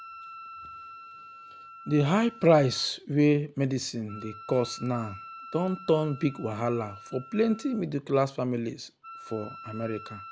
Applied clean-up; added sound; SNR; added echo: none; Wind instrument, woodwind instrument; 18 dB; none.